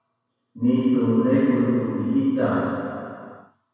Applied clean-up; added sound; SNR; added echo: none; none; none; reverberation time 2.2 s.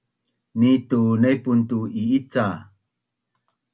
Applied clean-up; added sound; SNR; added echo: none; none; none; none.